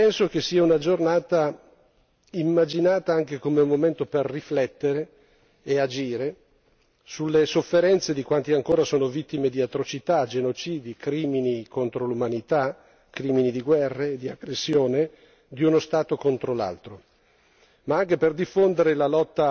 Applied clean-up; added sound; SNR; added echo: none; none; none; none.